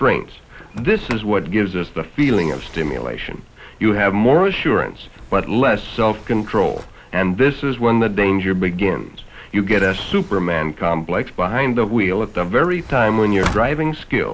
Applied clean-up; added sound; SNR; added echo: none; Sliding door; 18 dB; none.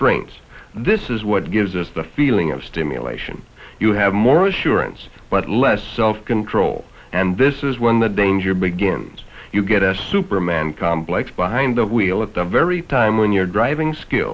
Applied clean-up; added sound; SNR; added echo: none; none; none; none.